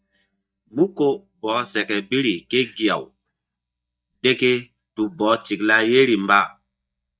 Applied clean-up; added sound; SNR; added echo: neural mask model DeepFilterNet 3.